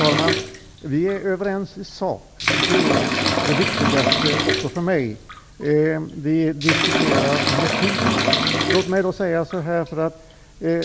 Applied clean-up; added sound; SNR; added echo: none; Bathtub (filling or washing) / Liquid; 0 dB; none.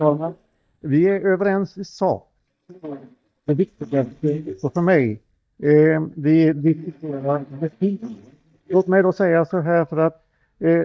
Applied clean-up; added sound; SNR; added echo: neural mask model DeepFilterNet 3.